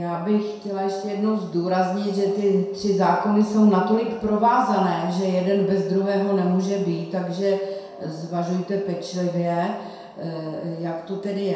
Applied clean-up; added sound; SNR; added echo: none; none; none; reverberation time 0.7 s.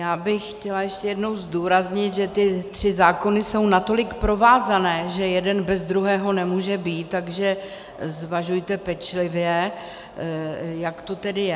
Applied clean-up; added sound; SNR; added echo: none; none; none; none.